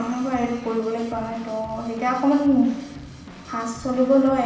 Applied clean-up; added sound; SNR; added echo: none; Drum / Drum kit; 18 dB; reverberation time 0.9 s.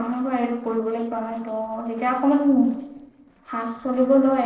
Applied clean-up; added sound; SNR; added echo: neural separator model SepFormer DNS4.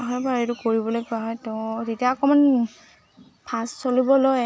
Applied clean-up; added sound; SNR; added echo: none; none; none; none.